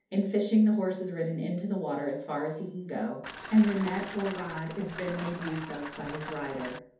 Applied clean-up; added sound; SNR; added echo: none; Rain; 11 dB; reverberation time 0.6 s.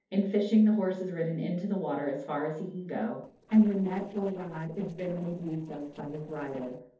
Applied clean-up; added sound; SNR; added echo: neural separator model SepFormer DNS4.